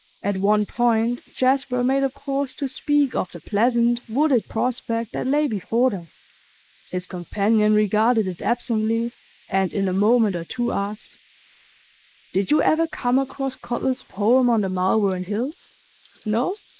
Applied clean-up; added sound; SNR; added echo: neural mask model Resemble Enhance denoiser.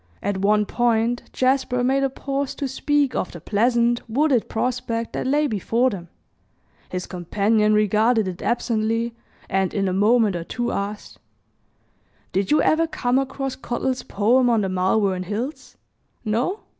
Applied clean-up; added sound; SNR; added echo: none; none; none; none.